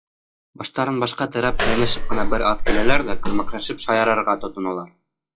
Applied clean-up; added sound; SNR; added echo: classical method log-MMSE.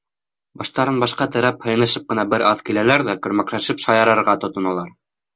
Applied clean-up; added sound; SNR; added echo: none; none; none; none.